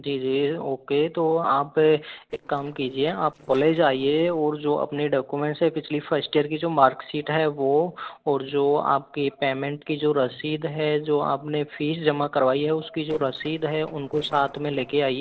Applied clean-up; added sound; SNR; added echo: neural separator model SepFormer DNS4.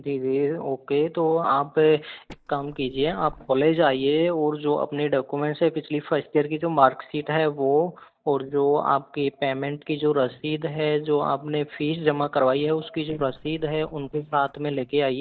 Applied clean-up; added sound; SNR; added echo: neural mask model DeepFilterNet 3.